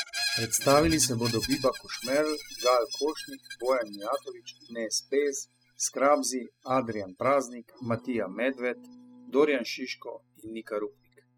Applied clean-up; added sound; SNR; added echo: classical method spectral subtraction.